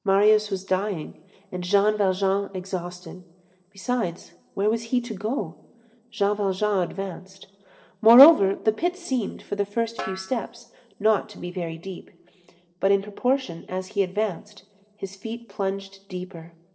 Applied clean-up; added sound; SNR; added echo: neural separator model SepFormer DNS4.